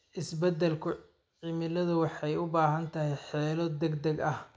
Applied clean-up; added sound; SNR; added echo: none; none; none; none.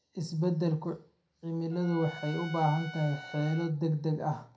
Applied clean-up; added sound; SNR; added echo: none; Trumpet; 16 dB; reverberation time 0.2 s.